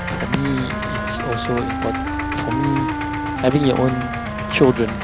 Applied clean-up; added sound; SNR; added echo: none; Idling + Wind instrument, woodwind instrument; 2 dB; none.